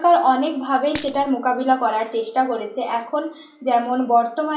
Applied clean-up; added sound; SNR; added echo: none; Coin (dropping); 14 dB; reverberation time 0.3 s.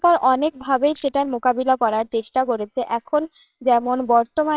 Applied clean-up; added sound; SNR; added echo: neural separator model SepFormer WHAMR!.